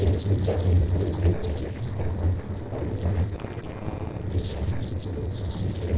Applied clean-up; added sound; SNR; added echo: neural separator model SepFormer DNS4.